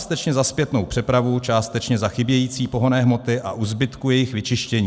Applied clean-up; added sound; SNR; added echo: none; none; none; none.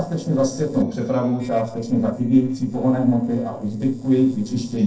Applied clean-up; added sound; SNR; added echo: neural separator model SepFormer DNS4.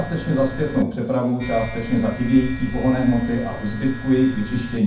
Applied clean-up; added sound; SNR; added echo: none; Domestic sounds, home sounds; 10 dB; reverberation time 0.6 s.